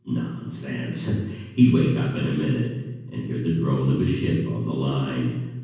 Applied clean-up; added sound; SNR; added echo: none; none; none; reverberation time 1.2 s.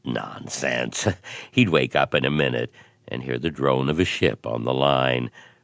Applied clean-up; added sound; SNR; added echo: none; none; none; none.